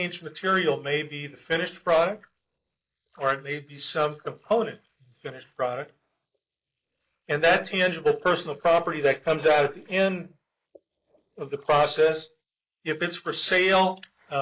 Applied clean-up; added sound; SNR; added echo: neural mask model Resemble Enhance denoiser.